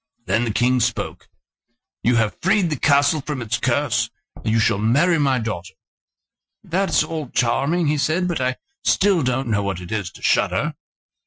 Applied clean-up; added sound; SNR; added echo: classical method Wiener filter.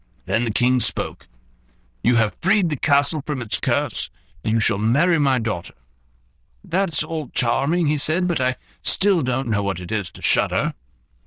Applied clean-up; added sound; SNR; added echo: neural diffusion model UNIVERSE++.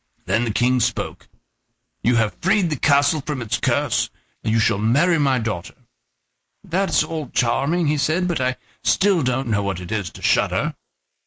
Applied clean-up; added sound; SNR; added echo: neural mask model Resemble Enhance denoiser.